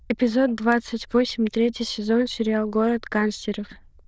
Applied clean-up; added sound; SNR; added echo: neural diffusion model UNIVERSE++.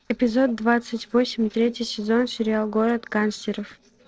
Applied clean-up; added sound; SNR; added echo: neural separator model SepFormer DNS4.